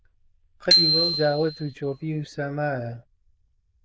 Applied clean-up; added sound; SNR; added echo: neural diffusion model UNIVERSE++.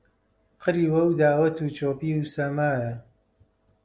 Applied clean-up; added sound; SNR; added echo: none; none; none; none.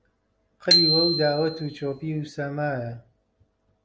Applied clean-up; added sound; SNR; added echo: none; Bicycle bell; -1 dB; none.